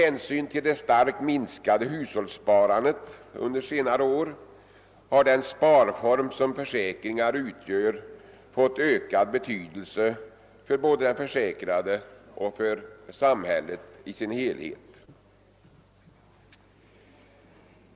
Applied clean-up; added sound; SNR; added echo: none; none; none; none.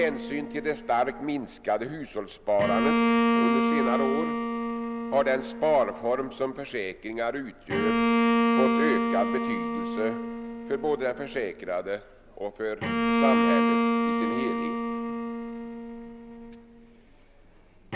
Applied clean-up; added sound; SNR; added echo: none; Bowed string instrument; -2 dB; none.